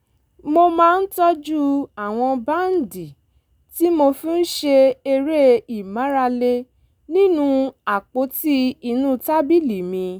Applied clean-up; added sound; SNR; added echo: none; none; none; none.